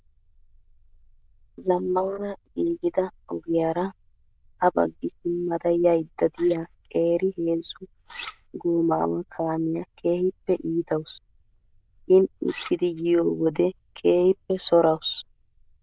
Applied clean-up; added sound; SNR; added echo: neural diffusion model UNIVERSE++.